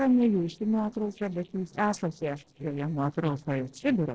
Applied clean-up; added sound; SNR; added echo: neural separator model SepFormer DNS4.